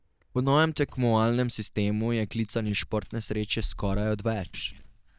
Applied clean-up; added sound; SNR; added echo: neural mask model DeepFilterNet 3.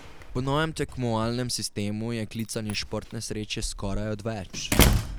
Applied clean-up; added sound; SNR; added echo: none; Slam; 0 dB; none.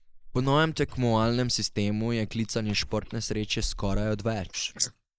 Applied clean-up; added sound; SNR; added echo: neural mask model Resemble Enhance denoiser.